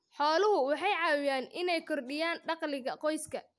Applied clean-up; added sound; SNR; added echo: none; none; none; none.